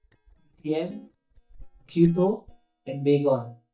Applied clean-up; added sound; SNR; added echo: neural mask model DeepFilterNet 3.